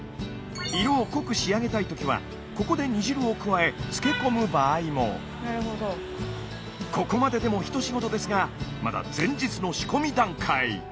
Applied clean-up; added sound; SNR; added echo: none; Shatter + Vehicle horn, car horn, honking; 16 dB; none.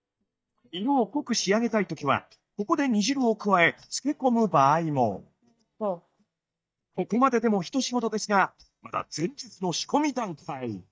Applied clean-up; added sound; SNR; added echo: neural mask model DeepFilterNet 3.